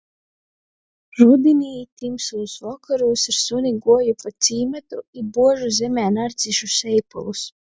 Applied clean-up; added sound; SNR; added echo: none; none; none; none.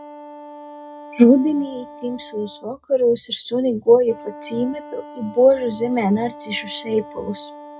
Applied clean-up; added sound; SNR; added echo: none; Wind instrument, woodwind instrument; 18 dB; reverberation time 0.2 s.